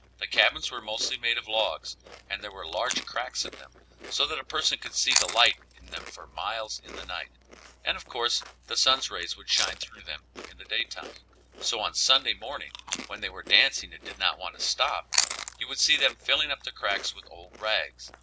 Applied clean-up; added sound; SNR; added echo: none; Chewing, mastication; 9 dB; none.